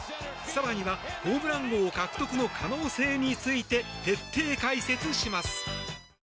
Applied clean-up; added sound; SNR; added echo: none; none; none; none.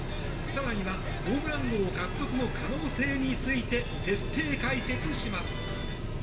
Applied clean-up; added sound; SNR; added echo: none; Mechanical fan; 1 dB; reverberation time 2.2 s.